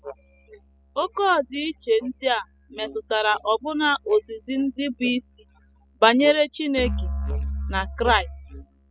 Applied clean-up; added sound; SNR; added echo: classical method spectral subtraction.